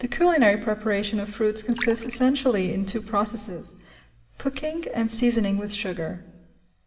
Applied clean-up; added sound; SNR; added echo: none; Liquid; 18 dB; reverberation time 1.0 s.